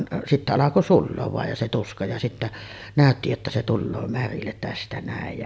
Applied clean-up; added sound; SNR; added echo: none; none; none; none.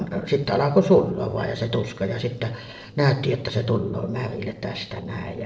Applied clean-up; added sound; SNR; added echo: neural separator model SepFormer DNS4.